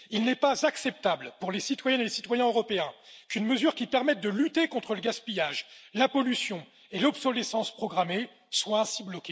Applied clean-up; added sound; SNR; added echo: none; none; none; none.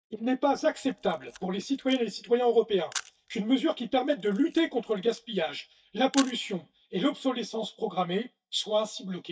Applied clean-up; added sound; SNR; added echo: neural mask model DeepFilterNet 3.